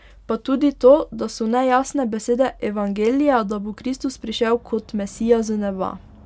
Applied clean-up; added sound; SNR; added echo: none; none; none; none.